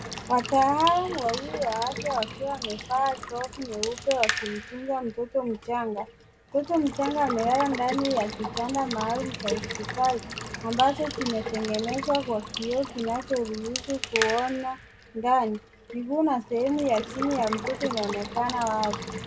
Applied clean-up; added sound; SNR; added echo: none; Water tap, faucet / Water / Liquid; 8 dB; none.